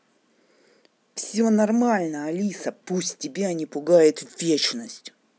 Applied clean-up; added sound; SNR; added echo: none; none; none; none.